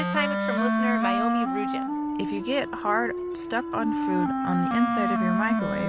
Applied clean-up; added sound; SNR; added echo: none; Wind instrument, woodwind instrument; -3 dB; none.